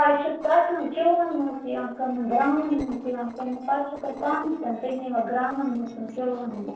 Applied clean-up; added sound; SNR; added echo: neural separator model SepFormer DNS4.